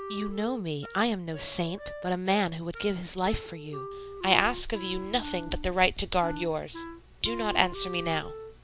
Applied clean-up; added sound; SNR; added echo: none; Wind instrument, woodwind instrument; 11 dB; none.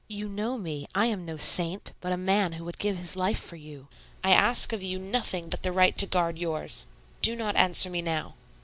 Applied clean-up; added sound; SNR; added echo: none; none; none; none.